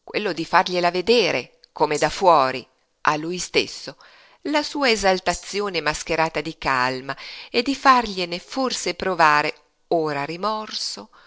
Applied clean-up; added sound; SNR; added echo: neural separator model SepFormer DNS4.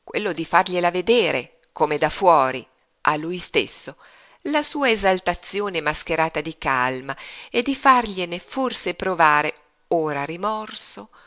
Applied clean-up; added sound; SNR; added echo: none; Rattle (instrument); 16 dB; none.